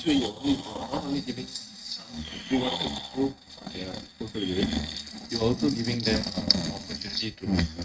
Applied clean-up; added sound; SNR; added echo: neural mask model RNNoise.